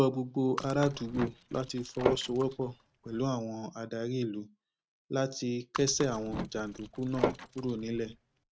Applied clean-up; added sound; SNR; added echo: neural mask model RNNoise.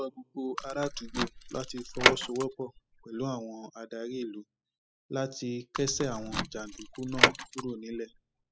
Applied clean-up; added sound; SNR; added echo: classical method spectral subtraction.